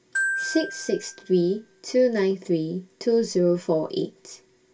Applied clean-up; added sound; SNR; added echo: none; Glockenspiel; 9 dB; reverberation time 0.2 s.